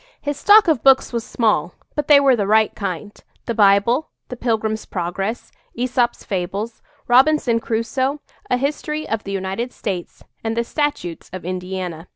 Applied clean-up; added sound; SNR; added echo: none; none; none; none.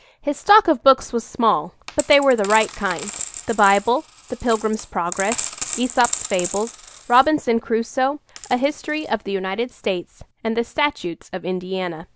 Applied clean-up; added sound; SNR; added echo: none; Coin (dropping); 14 dB; none.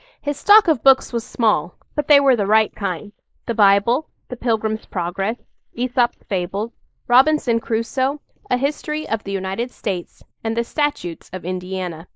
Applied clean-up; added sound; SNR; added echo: neural mask model Resemble Enhance denoiser.